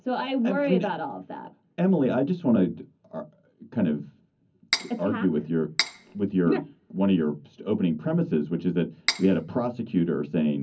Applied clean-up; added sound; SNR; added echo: none; Cutlery, silverware; 5 dB; reverberation time 0.4 s.